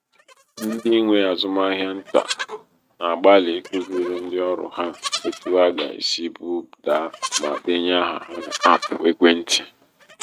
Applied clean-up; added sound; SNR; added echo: neural mask model RNNoise.